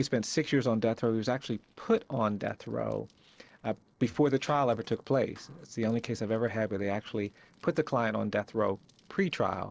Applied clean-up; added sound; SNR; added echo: neural separator model SepFormer DNS4.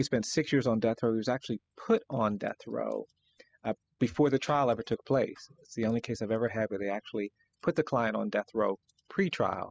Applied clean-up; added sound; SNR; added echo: classical method spectral subtraction.